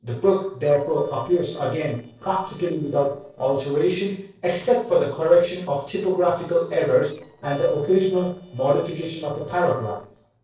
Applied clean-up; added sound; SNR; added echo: neural separator model SepFormer DNS4.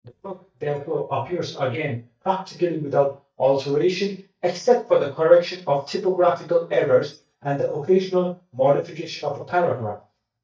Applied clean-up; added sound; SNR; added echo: neural mask model DeepFilterNet 3.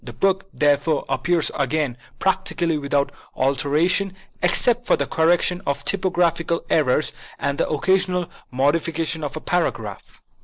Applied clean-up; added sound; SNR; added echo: none; none; none; none.